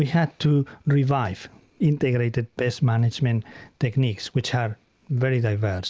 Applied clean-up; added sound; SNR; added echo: none; none; none; none.